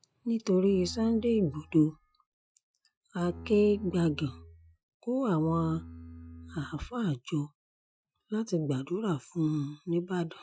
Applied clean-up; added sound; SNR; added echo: classical method Wiener filter.